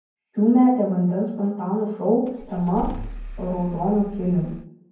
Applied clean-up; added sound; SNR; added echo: none; Engine starting / Car; 12 dB; reverberation time 0.9 s.